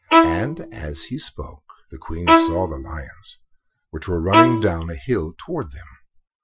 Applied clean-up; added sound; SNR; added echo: classical method Wiener filter.